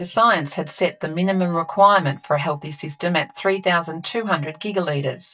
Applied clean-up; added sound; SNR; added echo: neural mask model DeepFilterNet 3.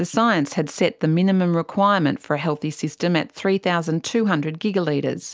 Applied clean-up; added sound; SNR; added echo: none; none; none; none.